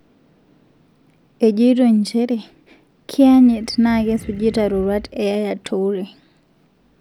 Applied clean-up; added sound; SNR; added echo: none; Animal; 19 dB; none.